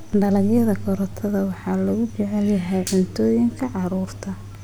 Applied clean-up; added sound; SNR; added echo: none; none; none; none.